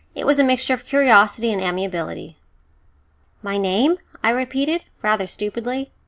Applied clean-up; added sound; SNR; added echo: none; none; none; none.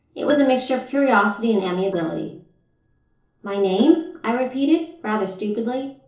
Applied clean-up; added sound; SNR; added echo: neural separator model SepFormer DNS4.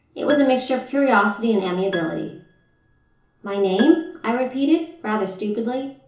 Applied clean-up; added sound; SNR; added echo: none; Piano; 19 dB; reverberation time 0.7 s.